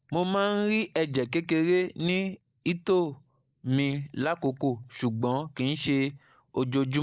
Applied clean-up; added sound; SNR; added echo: neural mask model Resemble Enhance denoiser.